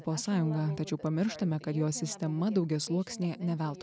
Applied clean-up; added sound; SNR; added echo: none; none; none; none.